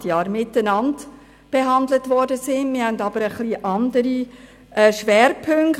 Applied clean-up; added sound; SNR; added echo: none; none; none; none.